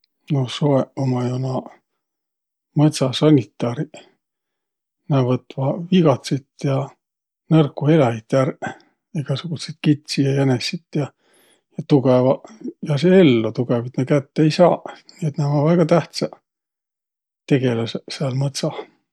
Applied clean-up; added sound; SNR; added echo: none; none; none; none.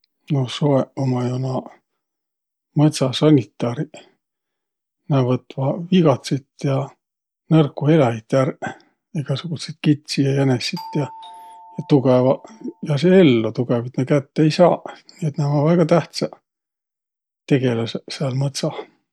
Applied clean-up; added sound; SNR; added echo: none; Doorbell; 20 dB; none.